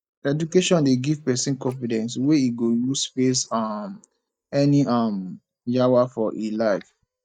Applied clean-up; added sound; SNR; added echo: neural mask model DeepFilterNet 3.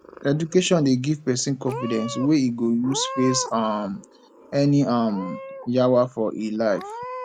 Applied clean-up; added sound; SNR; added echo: none; Meow / Purr; 14 dB; none.